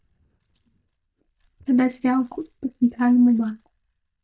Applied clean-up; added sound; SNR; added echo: neural mask model DeepFilterNet 3.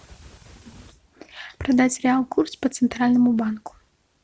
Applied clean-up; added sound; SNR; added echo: none; none; none; none.